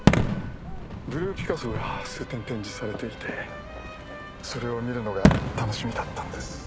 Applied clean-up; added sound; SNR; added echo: none; Fireworks; -4 dB; none.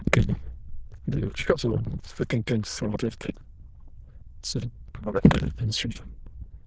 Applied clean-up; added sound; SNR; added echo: neural diffusion model UNIVERSE++.